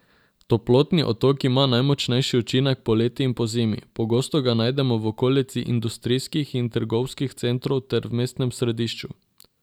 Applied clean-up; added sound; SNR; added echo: none; none; none; none.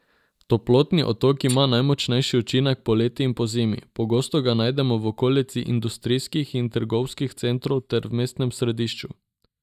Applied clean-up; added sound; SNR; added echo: neural mask model DeepFilterNet 3.